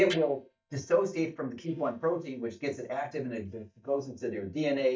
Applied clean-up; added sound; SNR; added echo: neural mask model DeepFilterNet 3.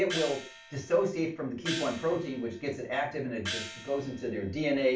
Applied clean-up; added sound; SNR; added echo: none; Gong; 11 dB; reverberation time 0.3 s.